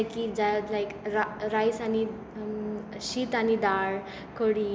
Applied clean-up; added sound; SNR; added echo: none; none; none; none.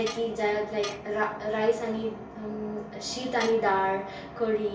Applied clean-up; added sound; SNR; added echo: none; Tools; 15 dB; reverberation time 0.4 s.